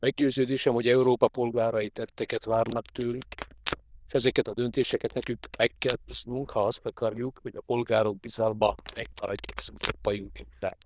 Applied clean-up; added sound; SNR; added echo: neural diffusion model UNIVERSE++.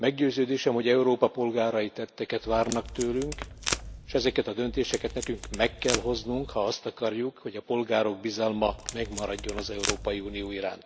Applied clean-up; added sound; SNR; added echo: none; Packing tape, duct tape; 8 dB; none.